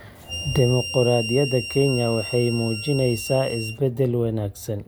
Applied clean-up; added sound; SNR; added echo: none; Harmonica; 10 dB; none.